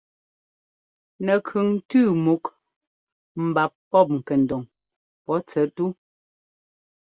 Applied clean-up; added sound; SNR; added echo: none; none; none; none.